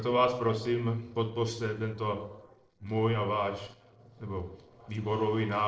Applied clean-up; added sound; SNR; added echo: neural separator model SepFormer DNS4.